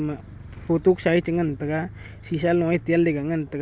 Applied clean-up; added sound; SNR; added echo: none; none; none; none.